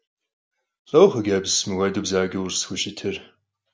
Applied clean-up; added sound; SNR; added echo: none; none; none; none.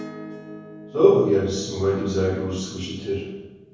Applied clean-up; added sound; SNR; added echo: none; Acoustic guitar / Strum; 19 dB; reverberation time 1.3 s.